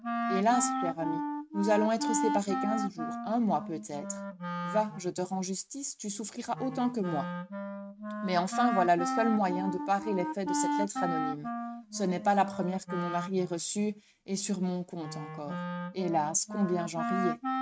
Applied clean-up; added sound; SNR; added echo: neural mask model RNNoise.